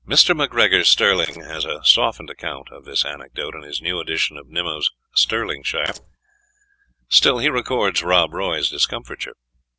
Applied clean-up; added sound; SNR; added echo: neural separator model SepFormer DNS4.